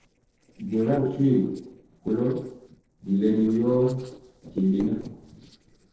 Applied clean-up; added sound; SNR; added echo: neural separator model SepFormer DNS4.